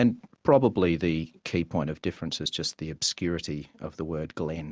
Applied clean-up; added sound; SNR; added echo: none; none; none; none.